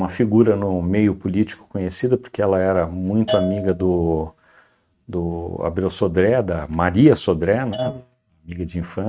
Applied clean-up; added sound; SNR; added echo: neural mask model RNNoise.